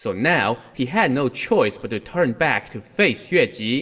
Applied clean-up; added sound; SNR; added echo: none; none; none; reverberation time 1.6 s.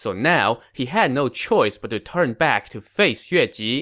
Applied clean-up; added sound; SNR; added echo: none; none; none; none.